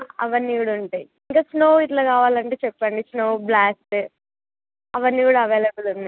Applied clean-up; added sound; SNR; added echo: none; none; none; none.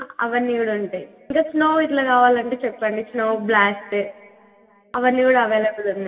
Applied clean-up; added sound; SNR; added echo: none; none; none; reverberation time 2.1 s.